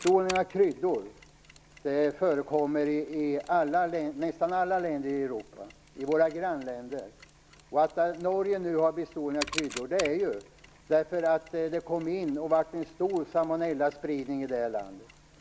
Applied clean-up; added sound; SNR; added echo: none; Mechanisms; 18 dB; none.